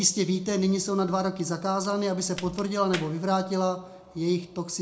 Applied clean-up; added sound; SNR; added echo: none; Crack; 18 dB; reverberation time 0.3 s.